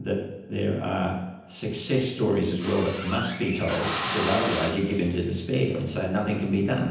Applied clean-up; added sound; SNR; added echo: none; Drill; 5 dB; reverberation time 0.9 s.